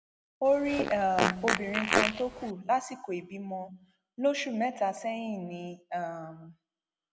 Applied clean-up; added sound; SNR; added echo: none; Fart; -1 dB; none.